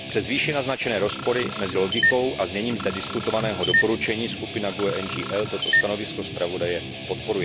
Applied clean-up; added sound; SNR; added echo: none; Guitar + Camera; 1 dB; none.